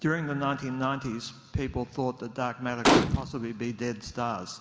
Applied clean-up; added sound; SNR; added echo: none; Gunshot, gunfire; -5 dB; none.